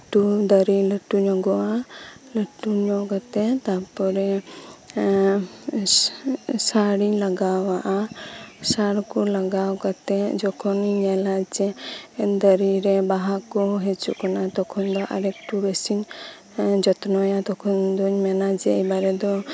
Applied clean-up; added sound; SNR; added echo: none; none; none; none.